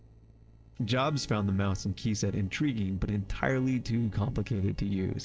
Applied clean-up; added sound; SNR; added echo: neural separator model SepFormer DNS4.